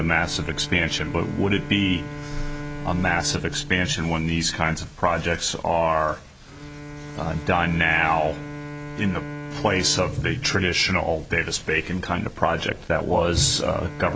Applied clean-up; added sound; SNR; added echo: none; Bowed string instrument; 13 dB; none.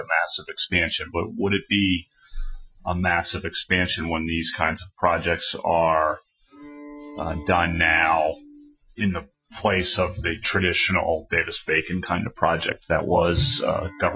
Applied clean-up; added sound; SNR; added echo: classical method Wiener filter.